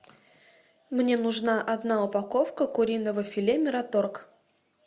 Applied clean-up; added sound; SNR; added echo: none; none; none; none.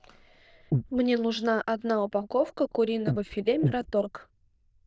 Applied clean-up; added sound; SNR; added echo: neural diffusion model UNIVERSE++.